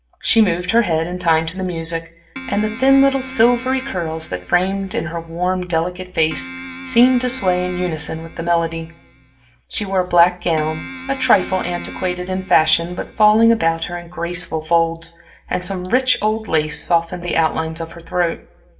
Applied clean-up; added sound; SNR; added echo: none; Keyboard (musical); 15 dB; reverberation time 0.4 s.